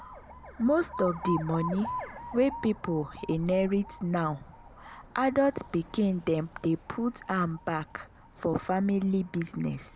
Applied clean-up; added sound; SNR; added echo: none; Alarm; 14 dB; none.